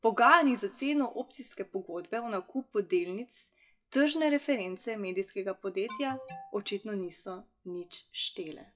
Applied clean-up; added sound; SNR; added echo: classical method WPE with log-MMSE.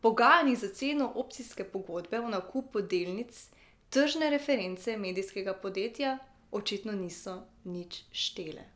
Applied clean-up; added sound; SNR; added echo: none; none; none; none.